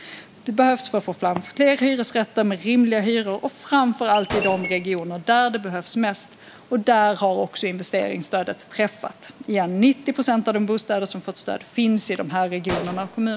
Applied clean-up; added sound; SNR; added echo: none; Gunshot, gunfire + Chirp, tweet; 17 dB; none.